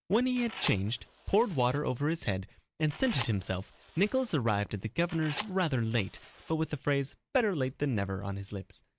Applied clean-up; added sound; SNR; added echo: none; Fire; 14 dB; none.